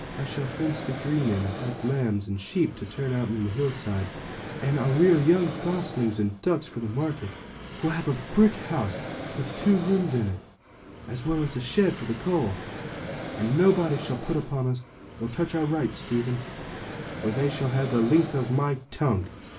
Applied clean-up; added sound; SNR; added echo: none; Fixed-wing aircraft, airplane; 11 dB; reverberation time 0.2 s.